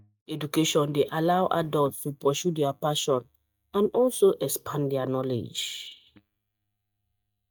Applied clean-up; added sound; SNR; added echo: neural mask model DeepFilterNet 3.